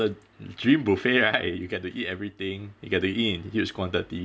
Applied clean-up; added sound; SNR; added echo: none; none; none; none.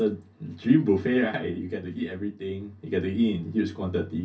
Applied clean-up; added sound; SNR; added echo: none; none; none; reverberation time 0.3 s.